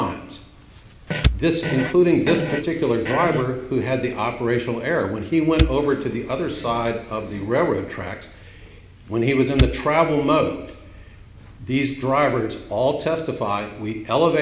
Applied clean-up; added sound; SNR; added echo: none; Fire + Fart; 7 dB; none.